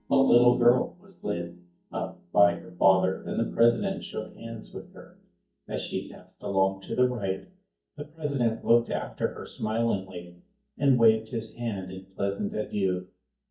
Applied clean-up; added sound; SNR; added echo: neural mask model DeepFilterNet 3.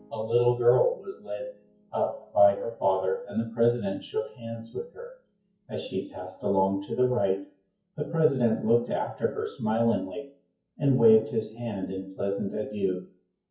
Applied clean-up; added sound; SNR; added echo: classical method WPE with log-MMSE.